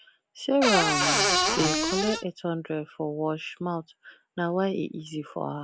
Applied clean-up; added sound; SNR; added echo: none; Cupboard open or close / Door; -5 dB; none.